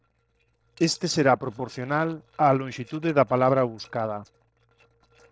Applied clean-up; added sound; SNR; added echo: neural separator model SepFormer DNS4.